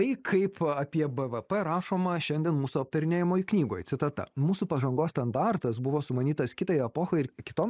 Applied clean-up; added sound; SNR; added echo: neural mask model Resemble Enhance denoiser.